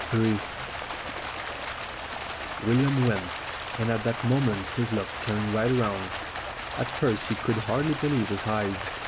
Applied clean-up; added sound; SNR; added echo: none; Stream; 6 dB; none.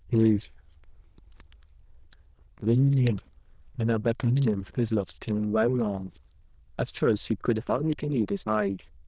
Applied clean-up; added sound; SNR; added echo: neural diffusion model UNIVERSE++.